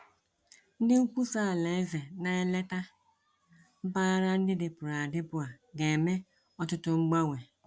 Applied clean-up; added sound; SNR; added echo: none; none; none; none.